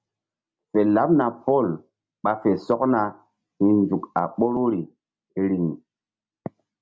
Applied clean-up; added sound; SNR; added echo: none; none; none; none.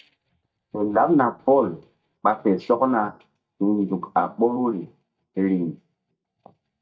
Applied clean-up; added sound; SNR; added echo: neural mask model DeepFilterNet 3.